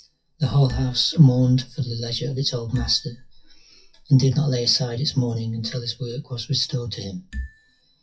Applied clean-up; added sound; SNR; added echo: classical method WPE with log-MMSE.